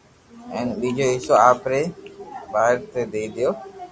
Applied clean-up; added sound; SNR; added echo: none; none; none; none.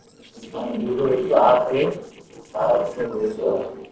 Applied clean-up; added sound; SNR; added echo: neural separator model SepFormer DNS4.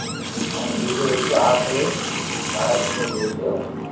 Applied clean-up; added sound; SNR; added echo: none; Water tap, faucet; 2 dB; reverberation time 0.6 s.